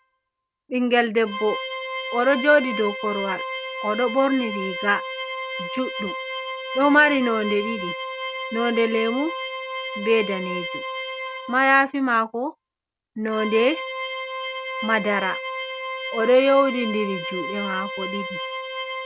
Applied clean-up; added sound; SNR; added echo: none; Organ; 7 dB; none.